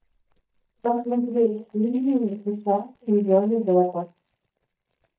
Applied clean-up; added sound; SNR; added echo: neural mask model DeepFilterNet 3.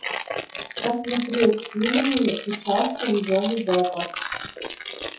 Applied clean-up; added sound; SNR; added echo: classical method WPE with log-MMSE.